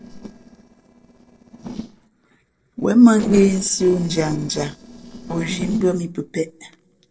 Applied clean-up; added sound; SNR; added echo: neural separator model SepFormer DNS4.